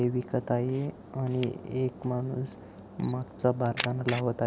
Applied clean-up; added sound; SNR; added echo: none; Camera; 12 dB; none.